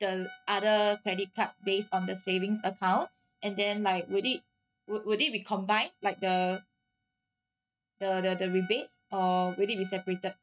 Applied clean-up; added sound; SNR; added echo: neural mask model RNNoise.